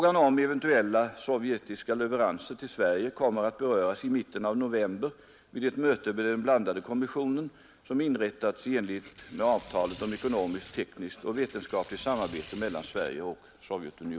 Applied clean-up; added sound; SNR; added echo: none; Tearing; 19 dB; none.